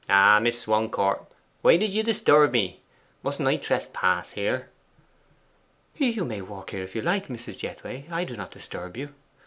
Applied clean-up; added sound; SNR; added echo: none; none; none; none.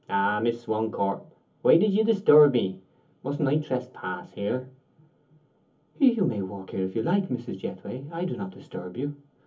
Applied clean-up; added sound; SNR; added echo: none; none; none; reverberation time 0.3 s.